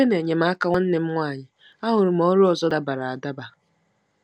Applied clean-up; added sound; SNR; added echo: none; none; none; none.